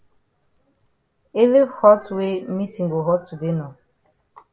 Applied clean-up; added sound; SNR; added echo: none; none; none; none.